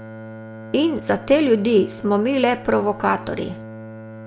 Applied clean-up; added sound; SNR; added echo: none; Bowed string instrument; 15 dB; none.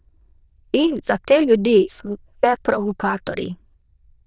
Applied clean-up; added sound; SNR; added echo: neural diffusion model UNIVERSE++.